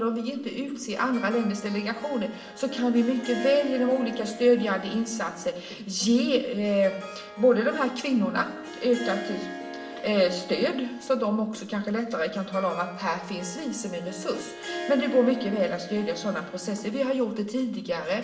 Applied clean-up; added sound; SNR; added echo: none; Harp; 13 dB; reverberation time 0.6 s.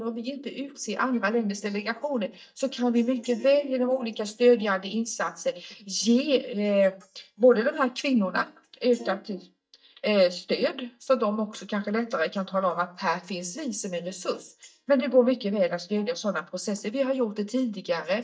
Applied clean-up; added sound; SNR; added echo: neural mask model DeepFilterNet 3.